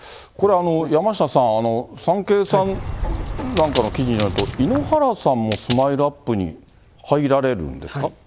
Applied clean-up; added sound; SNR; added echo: none; Bird vocalization, bird call, bird song + Coin (dropping); 7 dB; none.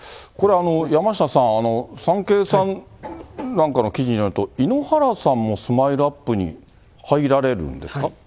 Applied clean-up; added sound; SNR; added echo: none; none; none; none.